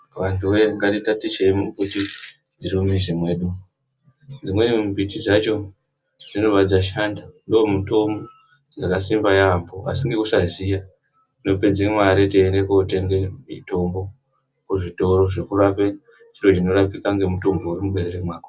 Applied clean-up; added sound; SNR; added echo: none; none; none; none.